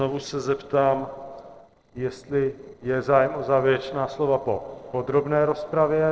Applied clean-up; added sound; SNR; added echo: neural separator model SepFormer DNS4.